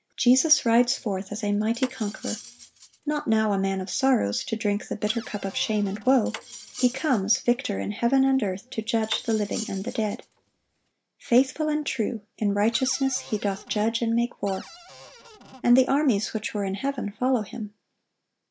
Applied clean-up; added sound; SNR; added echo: none; Cupboard open or close + Cutlery, silverware; 18 dB; none.